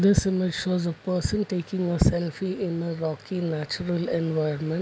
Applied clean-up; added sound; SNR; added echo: none; none; none; none.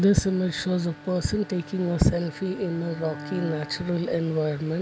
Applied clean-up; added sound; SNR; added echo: none; Bowed string instrument; 17 dB; none.